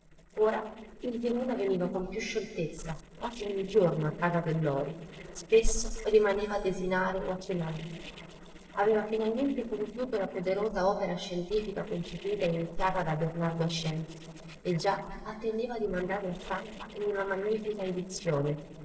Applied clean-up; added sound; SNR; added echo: neural separator model SepFormer DNS4.